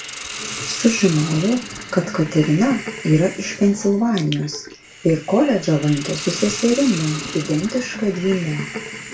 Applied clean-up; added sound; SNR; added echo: none; Hiss; 11 dB; reverberation time 0.2 s.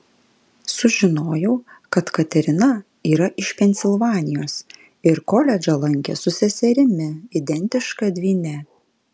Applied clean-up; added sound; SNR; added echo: none; none; none; none.